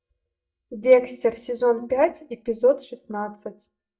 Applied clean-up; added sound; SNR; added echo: neural mask model DeepFilterNet 3.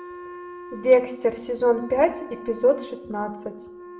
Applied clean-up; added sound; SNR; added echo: none; Wind instrument, woodwind instrument; 16 dB; reverberation time 0.7 s.